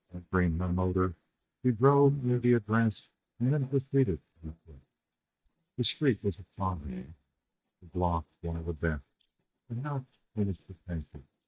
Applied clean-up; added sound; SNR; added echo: neural mask model DeepFilterNet 3.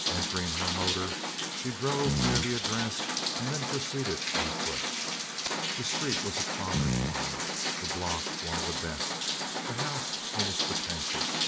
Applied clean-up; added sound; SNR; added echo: none; Rain + Fart; -5 dB; none.